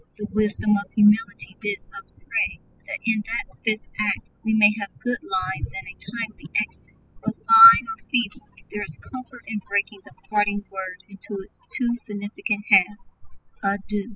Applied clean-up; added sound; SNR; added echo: classical method spectral subtraction.